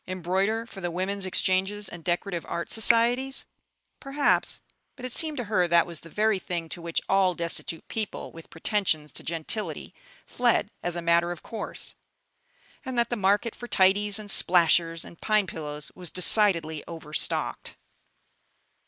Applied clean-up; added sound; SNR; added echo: neural mask model Resemble Enhance denoiser.